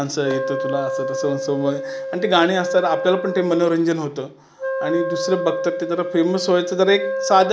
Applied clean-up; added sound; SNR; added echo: none; Wind instrument, woodwind instrument; 6 dB; none.